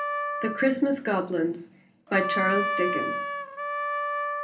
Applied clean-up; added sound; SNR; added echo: none; Trumpet; 2 dB; reverberation time 0.3 s.